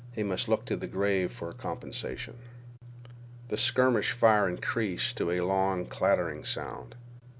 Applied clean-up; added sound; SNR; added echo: none; none; none; none.